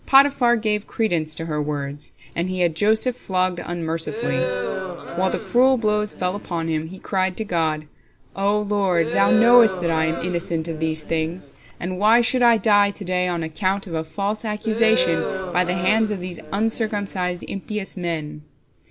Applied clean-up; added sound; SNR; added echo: none; Crowd; 7 dB; none.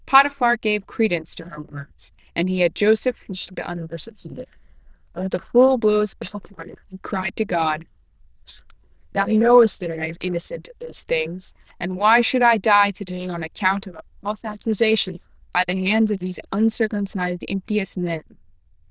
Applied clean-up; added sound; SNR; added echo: neural diffusion model UNIVERSE++.